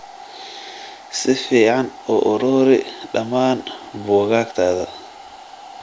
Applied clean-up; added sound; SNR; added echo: none; Domestic sounds, home sounds; 19 dB; none.